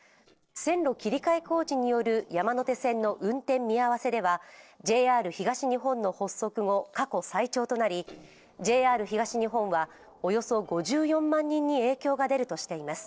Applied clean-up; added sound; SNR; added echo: neural separator model SepFormer DNS4.